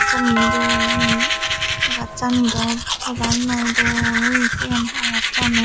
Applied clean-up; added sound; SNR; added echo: none; Domestic sounds, home sounds + Doorbell; -1 dB; none.